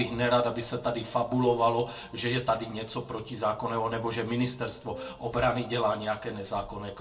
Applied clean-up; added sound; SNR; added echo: none; Wind instrument, woodwind instrument; 15 dB; reverberation time 0.2 s.